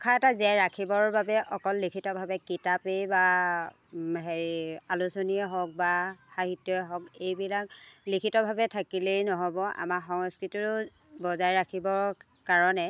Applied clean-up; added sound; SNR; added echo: none; none; none; none.